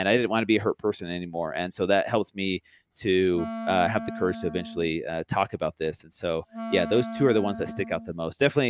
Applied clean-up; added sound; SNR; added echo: none; Wind instrument, woodwind instrument; 11 dB; none.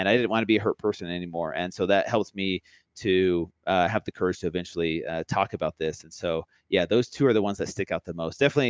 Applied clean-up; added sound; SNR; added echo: none; none; none; none.